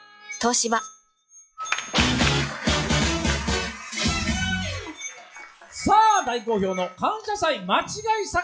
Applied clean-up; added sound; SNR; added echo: classical method log-MMSE.